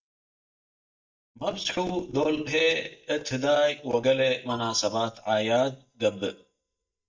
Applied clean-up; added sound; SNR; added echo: neural mask model DeepFilterNet 3.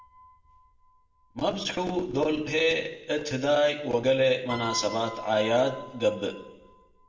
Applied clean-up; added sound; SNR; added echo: none; Piano; 17 dB; reverberation time 0.9 s.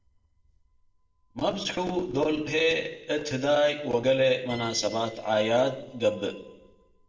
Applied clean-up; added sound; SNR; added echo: neural separator model SepFormer DNS4.